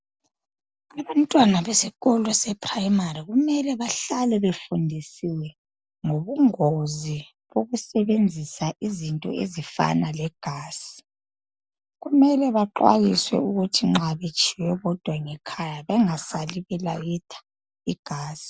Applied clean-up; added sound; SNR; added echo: none; none; none; none.